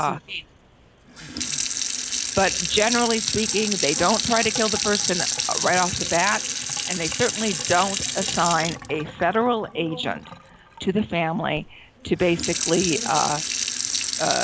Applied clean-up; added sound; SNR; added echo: none; Sink (filling or washing) / Water tap, faucet; 3 dB; none.